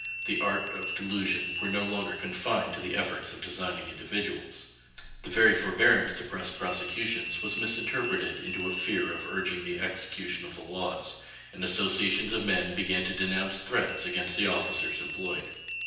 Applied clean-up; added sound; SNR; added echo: none; Bell; 3 dB; reverberation time 0.9 s.